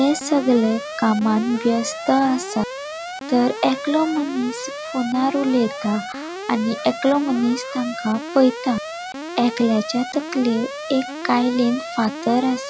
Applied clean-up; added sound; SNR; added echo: none; Alarm; 10 dB; none.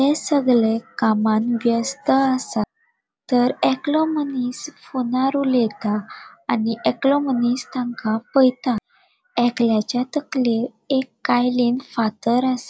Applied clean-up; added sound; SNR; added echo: none; none; none; none.